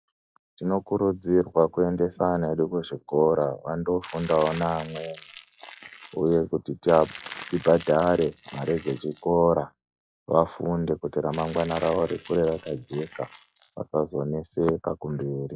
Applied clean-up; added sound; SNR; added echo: classical method log-MMSE.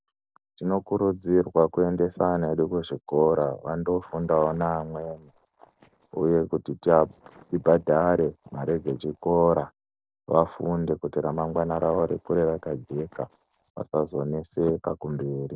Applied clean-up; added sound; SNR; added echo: neural separator model SepFormer DNS4.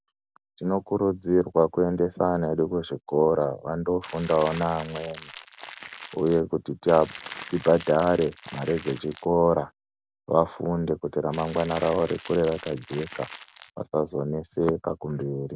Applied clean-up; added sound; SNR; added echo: none; Crackle; 17 dB; none.